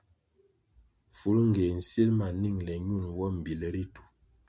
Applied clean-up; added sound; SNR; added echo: none; none; none; none.